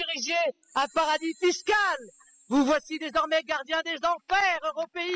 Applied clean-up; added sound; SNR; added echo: classical method spectral subtraction.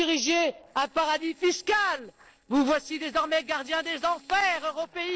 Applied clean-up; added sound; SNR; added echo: neural separator model SepFormer DNS4.